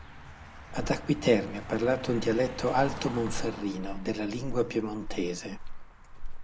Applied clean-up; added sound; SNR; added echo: none; Car passing by; 7 dB; none.